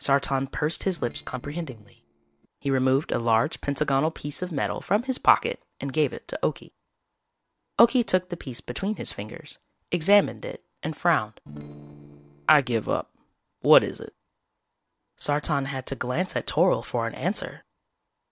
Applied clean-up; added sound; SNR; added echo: neural separator model SepFormer DNS4.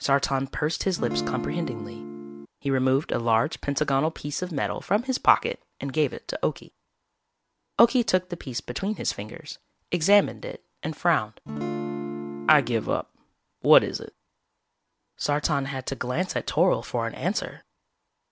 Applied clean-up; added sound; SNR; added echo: none; Acoustic guitar / Strum; 5 dB; none.